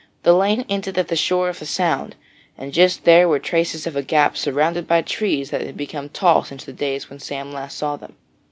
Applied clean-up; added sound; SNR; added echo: none; none; none; none.